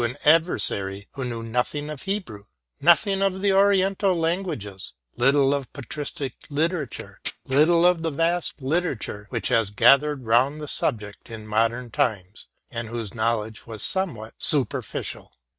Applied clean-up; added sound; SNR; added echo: neural mask model RNNoise.